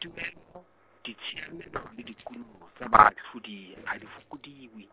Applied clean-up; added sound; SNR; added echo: neural separator model SepFormer DNS4.